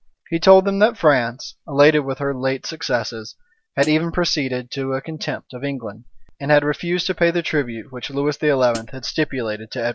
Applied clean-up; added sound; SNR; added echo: none; Hi-hat; 15 dB; none.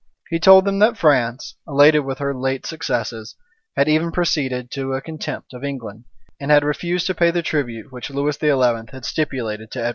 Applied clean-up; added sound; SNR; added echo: none; none; none; none.